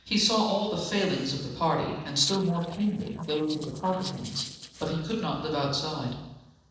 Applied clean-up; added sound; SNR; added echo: neural separator model SepFormer DNS4.